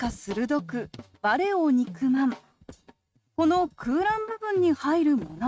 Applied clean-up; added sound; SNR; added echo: neural mask model RNNoise.